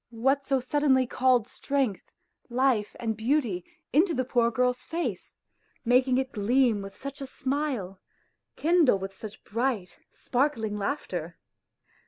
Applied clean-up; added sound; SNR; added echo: none; none; none; none.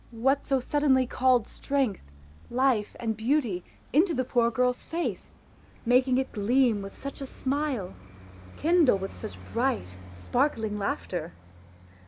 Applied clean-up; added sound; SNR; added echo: none; Traffic noise, roadway noise; 19 dB; none.